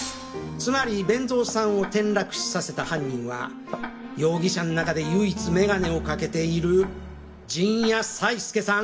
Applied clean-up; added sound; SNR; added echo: none; Tick-tock; 19 dB; reverberation time 0.6 s.